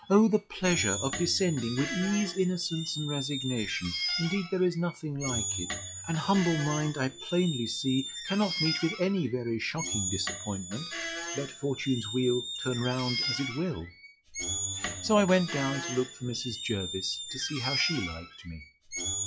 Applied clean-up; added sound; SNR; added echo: classical method log-MMSE.